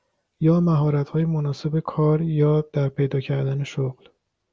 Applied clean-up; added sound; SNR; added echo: none; none; none; none.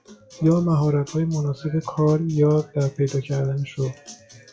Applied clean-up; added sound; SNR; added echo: classical method WPE with log-MMSE.